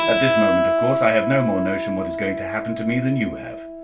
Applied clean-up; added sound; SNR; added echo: none; Keyboard (musical); 0 dB; reverberation time 0.2 s.